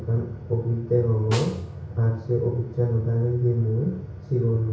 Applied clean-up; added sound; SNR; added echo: none; Snare drum; 18 dB; reverberation time 0.6 s.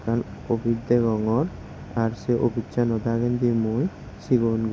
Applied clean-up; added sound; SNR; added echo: none; none; none; none.